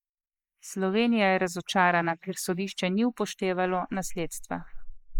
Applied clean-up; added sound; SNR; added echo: neural mask model Resemble Enhance denoiser.